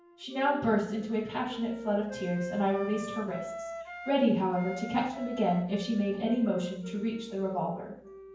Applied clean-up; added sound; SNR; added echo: none; Wind instrument, woodwind instrument; 13 dB; reverberation time 0.9 s.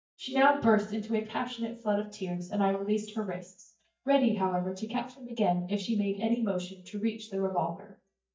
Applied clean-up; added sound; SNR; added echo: neural mask model DeepFilterNet 3.